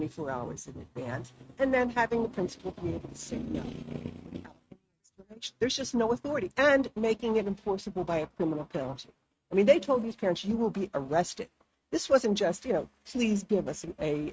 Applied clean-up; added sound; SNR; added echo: neural mask model RNNoise.